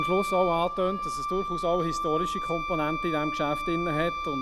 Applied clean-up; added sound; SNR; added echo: none; Wind instrument, woodwind instrument; 3 dB; none.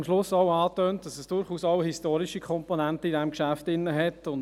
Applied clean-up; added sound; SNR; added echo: none; none; none; none.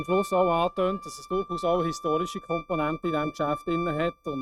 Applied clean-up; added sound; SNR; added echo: neural mask model RNNoise.